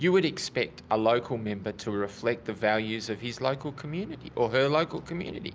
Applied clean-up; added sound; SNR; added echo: none; none; none; none.